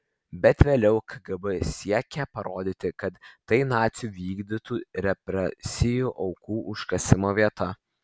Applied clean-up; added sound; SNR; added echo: none; none; none; none.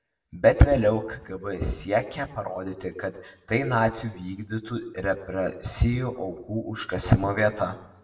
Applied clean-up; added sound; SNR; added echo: none; none; none; reverberation time 0.7 s.